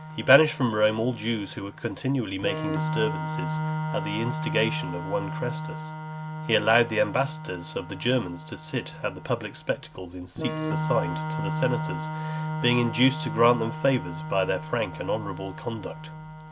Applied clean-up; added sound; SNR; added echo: none; Organ; 6 dB; none.